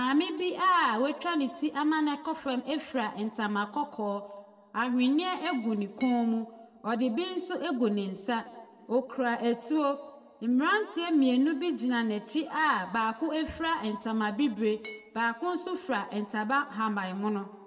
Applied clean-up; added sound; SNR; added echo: none; Glass; 17 dB; reverberation time 1.4 s.